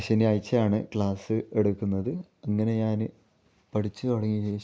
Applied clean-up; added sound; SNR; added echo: none; none; none; none.